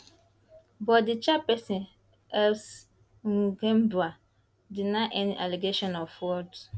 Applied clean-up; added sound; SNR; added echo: none; none; none; none.